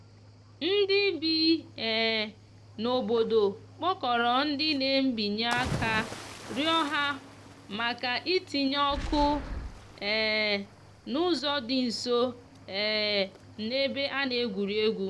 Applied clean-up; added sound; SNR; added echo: none; Boom + Cricket / Waves, surf; 14 dB; none.